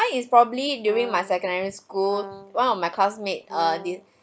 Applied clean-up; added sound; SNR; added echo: none; Brass instrument; 16 dB; none.